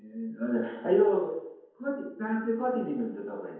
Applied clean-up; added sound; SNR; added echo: none; none; none; reverberation time 0.9 s.